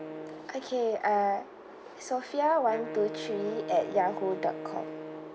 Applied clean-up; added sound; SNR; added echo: none; Wind instrument, woodwind instrument; 11 dB; none.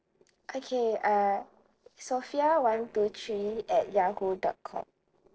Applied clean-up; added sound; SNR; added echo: neural separator model SepFormer DNS4.